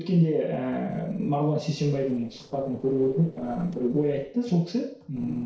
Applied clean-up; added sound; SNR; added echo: neural separator model SepFormer DNS4.